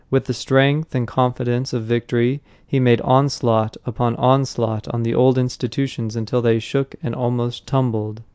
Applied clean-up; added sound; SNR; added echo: none; none; none; none.